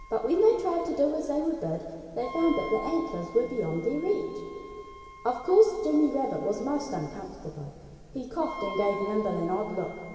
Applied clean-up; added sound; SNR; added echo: none; Wind instrument, woodwind instrument; 16 dB; reverberation time 2.4 s.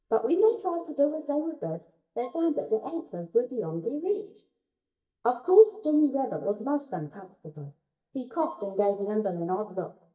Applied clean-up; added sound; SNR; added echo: neural mask model DeepFilterNet 3.